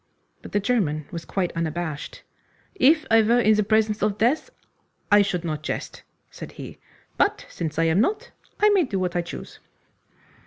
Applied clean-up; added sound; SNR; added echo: none; none; none; none.